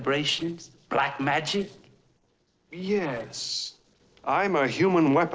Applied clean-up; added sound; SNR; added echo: neural separator model SepFormer DNS4.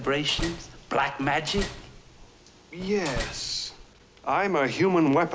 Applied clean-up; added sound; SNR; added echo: none; Slam; 10 dB; none.